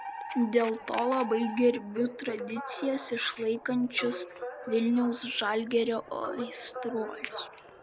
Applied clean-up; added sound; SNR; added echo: none; Alarm; 11 dB; none.